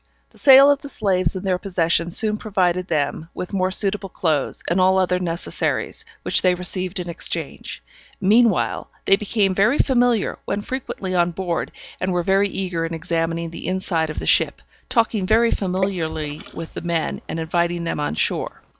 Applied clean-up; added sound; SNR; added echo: none; Water / Splash, splatter; 14 dB; none.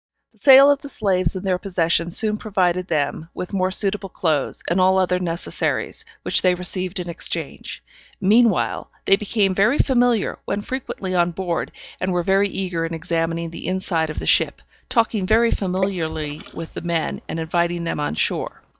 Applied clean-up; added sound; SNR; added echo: neural mask model DeepFilterNet 3.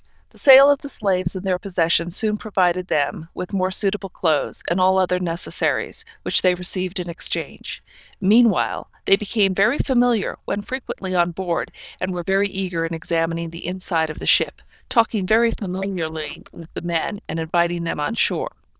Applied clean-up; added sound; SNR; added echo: neural diffusion model UNIVERSE++.